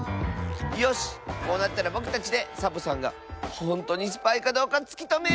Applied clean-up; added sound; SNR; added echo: none; none; none; none.